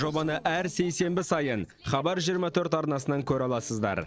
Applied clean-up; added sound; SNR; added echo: neural separator model SepFormer DNS4.